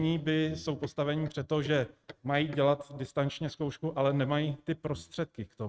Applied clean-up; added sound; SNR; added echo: neural mask model RNNoise.